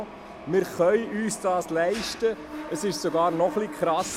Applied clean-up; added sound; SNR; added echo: none; Mechanisms; 13 dB; none.